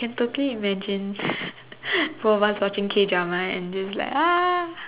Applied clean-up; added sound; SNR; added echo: none; none; none; none.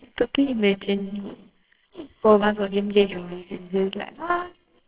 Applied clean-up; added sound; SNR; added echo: neural separator model SepFormer WHAMR!.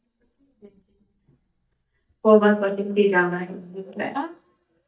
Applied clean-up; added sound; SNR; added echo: neural mask model DeepFilterNet 3.